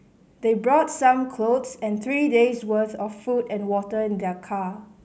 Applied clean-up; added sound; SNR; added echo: none; none; none; none.